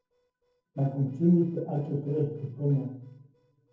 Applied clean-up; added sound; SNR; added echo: neural separator model SepFormer DNS4.